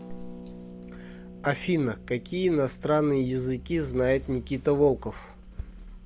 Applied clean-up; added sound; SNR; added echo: none; Harp; 18 dB; none.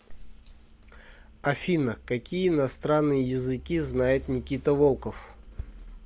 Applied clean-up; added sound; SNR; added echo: none; none; none; none.